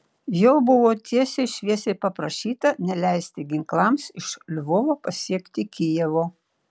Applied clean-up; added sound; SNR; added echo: none; none; none; none.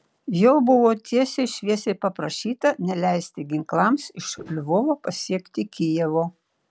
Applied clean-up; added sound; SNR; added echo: none; Walk, footsteps; 20 dB; none.